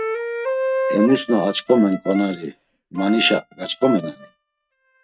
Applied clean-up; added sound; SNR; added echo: neural mask model RNNoise.